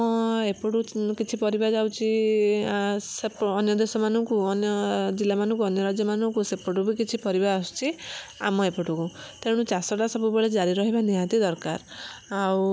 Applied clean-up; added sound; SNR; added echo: none; none; none; none.